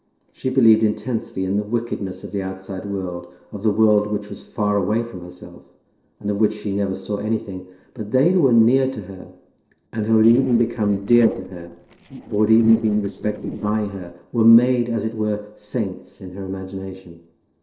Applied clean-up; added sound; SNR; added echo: neural separator model SepFormer DNS4.